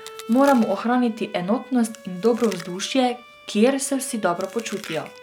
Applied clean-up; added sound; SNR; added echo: none; Bowed string instrument + Chewing, mastication; 18 dB; none.